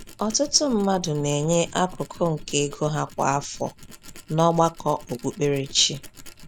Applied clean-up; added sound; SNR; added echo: none; Tools; 18 dB; none.